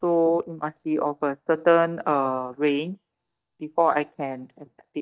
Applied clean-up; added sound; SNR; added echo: neural mask model DeepFilterNet 3.